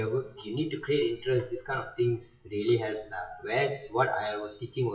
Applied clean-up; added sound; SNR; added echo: classical method WPE with log-MMSE.